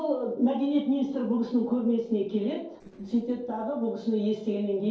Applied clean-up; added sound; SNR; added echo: neural separator model SepFormer DNS4.